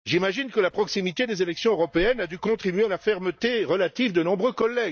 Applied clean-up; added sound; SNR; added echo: neural mask model DeepFilterNet 3.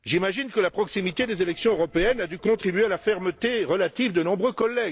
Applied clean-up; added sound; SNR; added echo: neural separator model SepFormer DNS4.